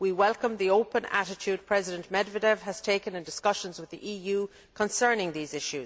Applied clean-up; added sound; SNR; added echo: none; none; none; none.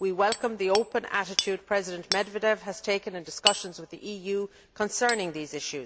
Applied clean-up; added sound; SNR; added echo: none; Hammer; 7 dB; none.